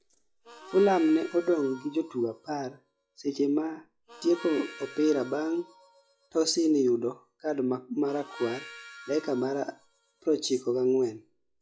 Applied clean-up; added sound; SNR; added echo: classical method log-MMSE.